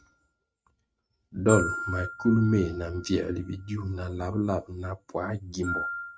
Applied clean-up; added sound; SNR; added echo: neural mask model RNNoise.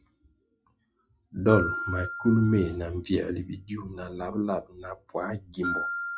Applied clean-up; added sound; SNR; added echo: classical method log-MMSE.